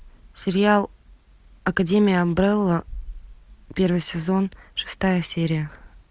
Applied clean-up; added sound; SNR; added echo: none; none; none; none.